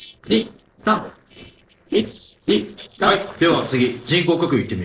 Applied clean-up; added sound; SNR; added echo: neural separator model SepFormer DNS4.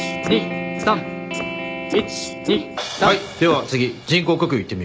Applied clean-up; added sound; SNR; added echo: none; none; none; none.